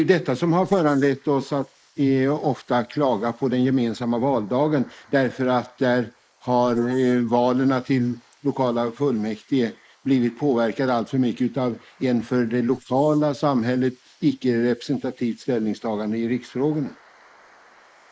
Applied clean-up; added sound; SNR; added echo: neural mask model Resemble Enhance denoiser.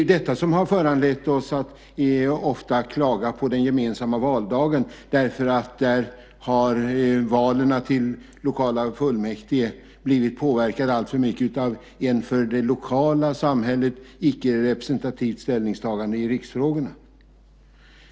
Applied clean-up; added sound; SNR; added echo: none; none; none; none.